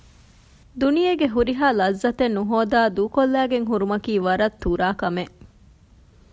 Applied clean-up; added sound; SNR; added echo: none; none; none; none.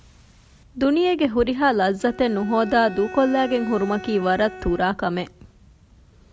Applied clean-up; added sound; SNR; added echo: none; Bowed string instrument; 15 dB; none.